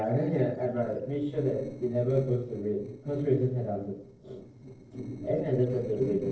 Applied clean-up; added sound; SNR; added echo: neural separator model SepFormer DNS4.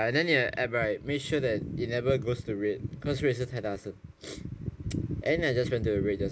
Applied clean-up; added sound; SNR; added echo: none; none; none; none.